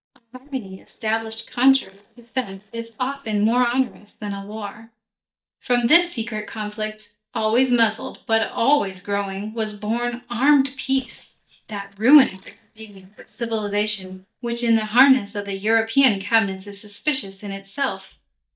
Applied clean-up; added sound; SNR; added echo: neural mask model DeepFilterNet 3.